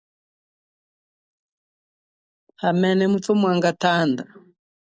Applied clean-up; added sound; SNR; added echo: neural mask model Resemble Enhance denoiser.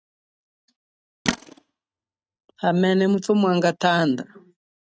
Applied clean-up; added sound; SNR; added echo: neural mask model RNNoise.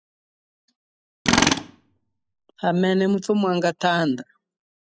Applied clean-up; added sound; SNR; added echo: classical method spectral subtraction.